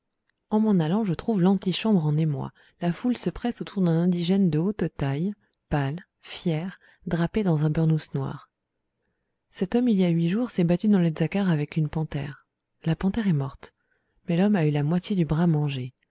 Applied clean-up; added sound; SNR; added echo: none; none; none; none.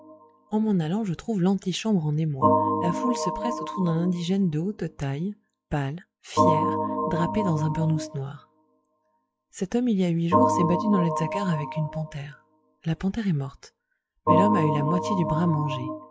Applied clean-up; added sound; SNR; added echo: classical method log-MMSE.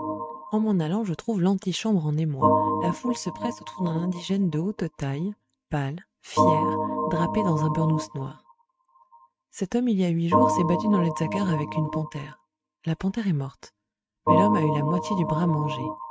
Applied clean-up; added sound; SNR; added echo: neural mask model RNNoise.